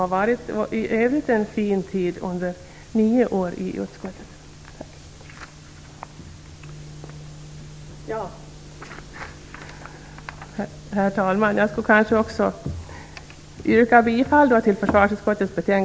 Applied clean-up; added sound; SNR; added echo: none; none; none; none.